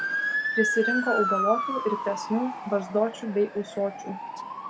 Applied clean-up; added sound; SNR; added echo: none; Motor vehicle (road) / Siren; 2 dB; none.